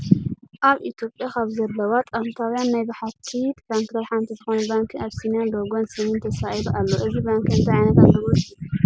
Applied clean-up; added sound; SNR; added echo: none; none; none; none.